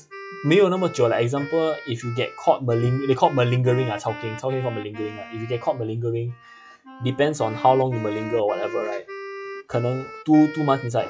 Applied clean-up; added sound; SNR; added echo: classical method log-MMSE.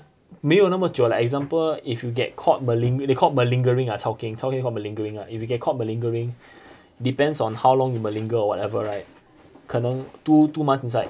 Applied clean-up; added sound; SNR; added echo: none; none; none; none.